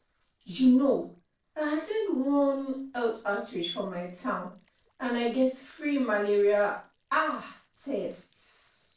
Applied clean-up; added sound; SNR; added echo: neural separator model SepFormer DNS4.